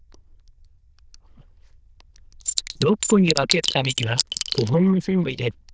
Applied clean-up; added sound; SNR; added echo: neural diffusion model UNIVERSE++.